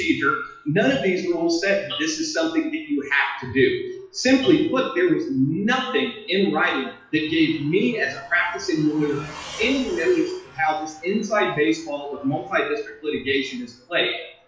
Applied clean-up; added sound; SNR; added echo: classical method WPE with log-MMSE.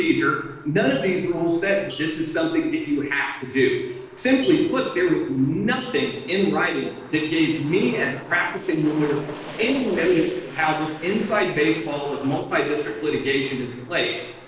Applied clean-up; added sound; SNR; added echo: neural separator model SepFormer DNS4.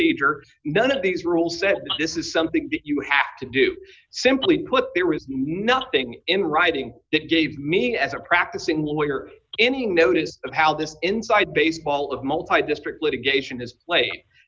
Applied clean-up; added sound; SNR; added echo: none; none; none; none.